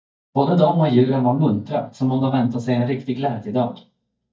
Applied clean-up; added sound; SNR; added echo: neural mask model DeepFilterNet 3.